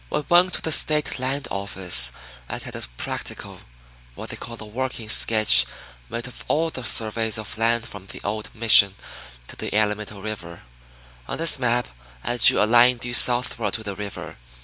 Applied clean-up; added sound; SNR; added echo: none; none; none; none.